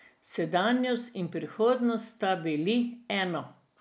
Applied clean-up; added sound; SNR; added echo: none; none; none; none.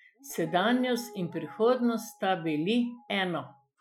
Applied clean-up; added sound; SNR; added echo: classical method Wiener filter.